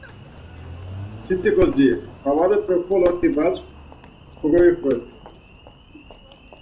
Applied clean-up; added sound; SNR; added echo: none; Engine; 19 dB; reverberation time 0.3 s.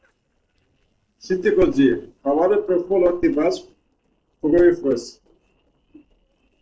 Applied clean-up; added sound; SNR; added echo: neural separator model SepFormer DNS4.